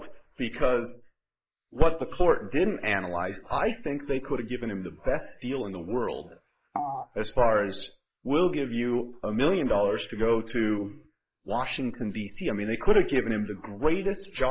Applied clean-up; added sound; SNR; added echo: neural mask model Resemble Enhance denoiser.